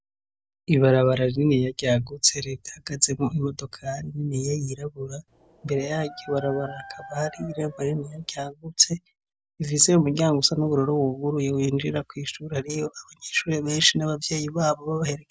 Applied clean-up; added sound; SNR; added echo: none; Dog; 18 dB; none.